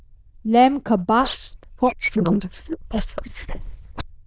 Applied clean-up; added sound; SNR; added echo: neural diffusion model UNIVERSE++.